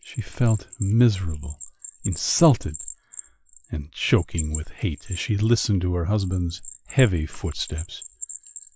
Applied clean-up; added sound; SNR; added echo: classical method log-MMSE.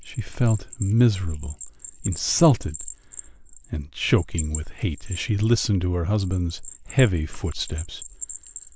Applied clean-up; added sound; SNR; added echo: none; Bell; 16 dB; none.